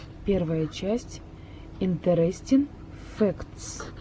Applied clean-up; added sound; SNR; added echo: none; none; none; none.